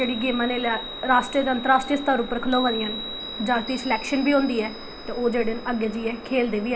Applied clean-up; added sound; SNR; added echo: none; Chime; 11 dB; none.